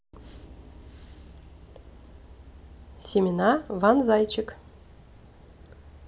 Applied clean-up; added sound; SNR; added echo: none; none; none; none.